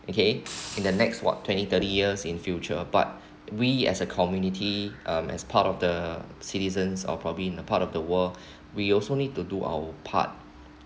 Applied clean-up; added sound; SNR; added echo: none; Hiss; 17 dB; none.